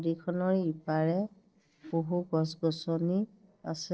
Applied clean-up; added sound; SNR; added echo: neural separator model SepFormer DNS4.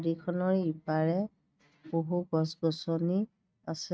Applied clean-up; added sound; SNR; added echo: neural mask model RNNoise.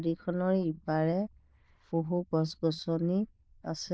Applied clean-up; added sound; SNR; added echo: neural diffusion model UNIVERSE++.